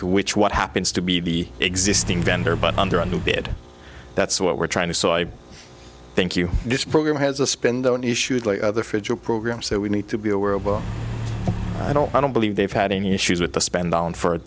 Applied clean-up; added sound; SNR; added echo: none; Accelerating, revving, vroom / Car; 7 dB; none.